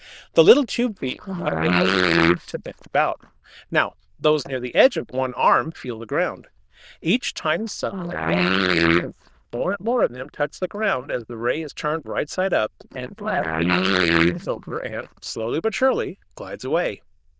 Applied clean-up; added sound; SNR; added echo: neural diffusion model UNIVERSE++.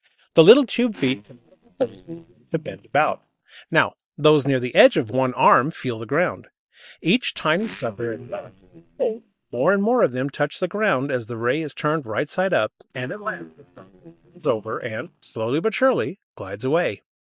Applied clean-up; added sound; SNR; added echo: neural mask model DeepFilterNet 3.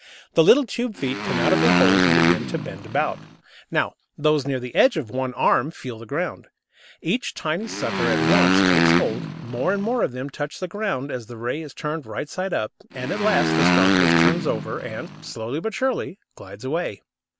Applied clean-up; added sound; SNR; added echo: none; Motorcycle; -3 dB; none.